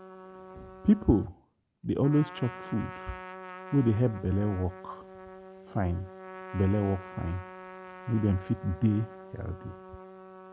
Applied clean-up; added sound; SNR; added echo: none; Trumpet; 15 dB; none.